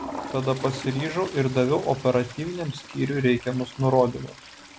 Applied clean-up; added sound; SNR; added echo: none; Toilet flush; 15 dB; none.